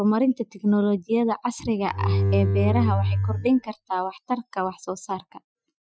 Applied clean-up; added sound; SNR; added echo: classical method Wiener filter.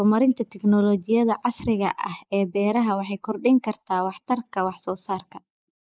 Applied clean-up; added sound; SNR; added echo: neural mask model Resemble Enhance denoiser.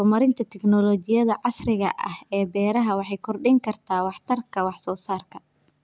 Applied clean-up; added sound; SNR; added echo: none; none; none; none.